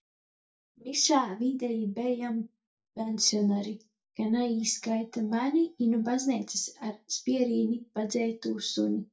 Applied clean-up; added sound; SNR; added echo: neural mask model DeepFilterNet 3.